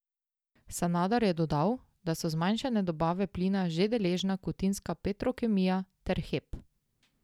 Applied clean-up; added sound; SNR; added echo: none; none; none; none.